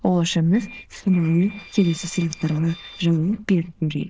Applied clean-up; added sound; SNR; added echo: neural diffusion model UNIVERSE++.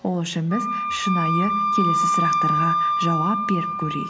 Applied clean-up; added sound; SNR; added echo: none; Wind instrument, woodwind instrument; -2 dB; none.